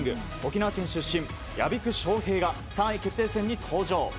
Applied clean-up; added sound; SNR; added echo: none; none; none; none.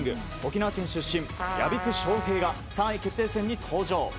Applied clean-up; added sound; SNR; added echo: none; Trumpet; 6 dB; none.